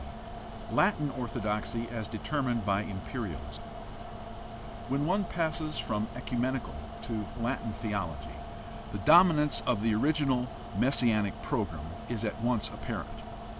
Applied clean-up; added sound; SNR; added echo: none; Mechanical fan; 9 dB; none.